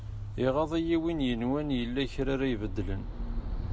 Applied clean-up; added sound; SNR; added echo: none; none; none; none.